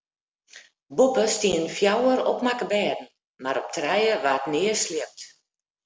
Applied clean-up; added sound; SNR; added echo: none; none; none; none.